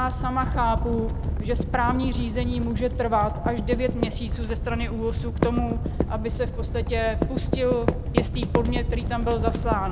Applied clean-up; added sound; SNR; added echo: none; Animal + Typing; -1 dB; none.